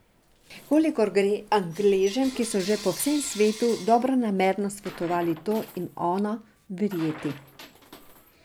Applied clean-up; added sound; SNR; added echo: none; Coin (dropping) / Bell; 18 dB; none.